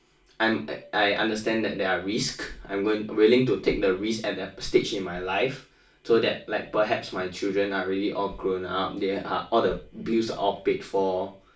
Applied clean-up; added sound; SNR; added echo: none; none; none; reverberation time 0.3 s.